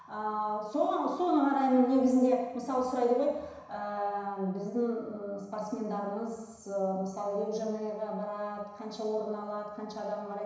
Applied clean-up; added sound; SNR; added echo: none; none; none; reverberation time 1.0 s.